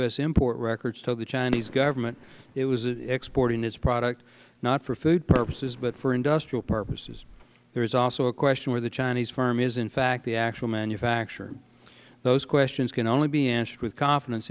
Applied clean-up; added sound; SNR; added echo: none; Fireworks; 14 dB; none.